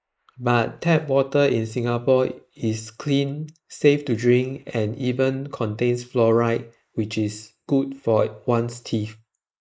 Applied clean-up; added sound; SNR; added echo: neural mask model Resemble Enhance denoiser.